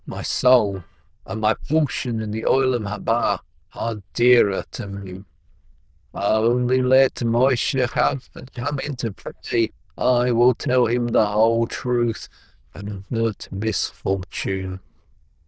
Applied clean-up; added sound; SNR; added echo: neural diffusion model UNIVERSE++.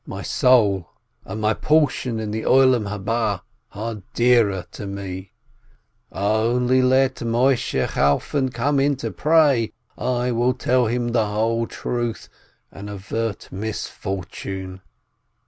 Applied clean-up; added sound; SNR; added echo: none; none; none; none.